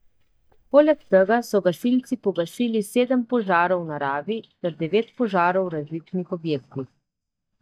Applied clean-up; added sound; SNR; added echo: neural mask model DeepFilterNet 3.